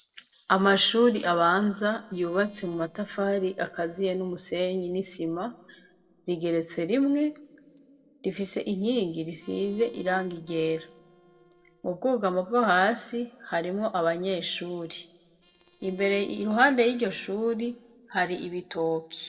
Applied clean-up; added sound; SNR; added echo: neural separator model SepFormer DNS4.